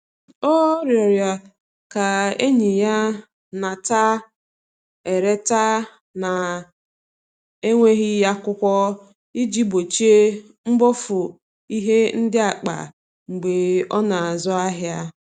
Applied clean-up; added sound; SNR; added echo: none; none; none; none.